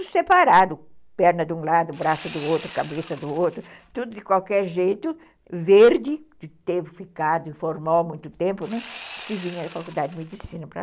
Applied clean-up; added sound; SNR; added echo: none; Sawing; 16 dB; none.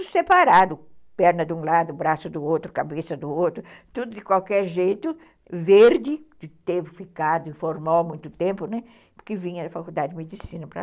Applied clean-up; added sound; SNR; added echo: none; none; none; none.